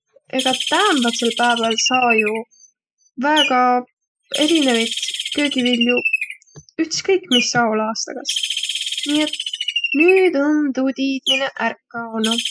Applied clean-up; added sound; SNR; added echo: classical method spectral subtraction.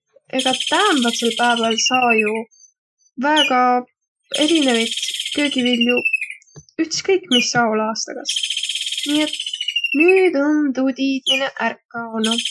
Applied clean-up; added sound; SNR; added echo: classical method Wiener filter.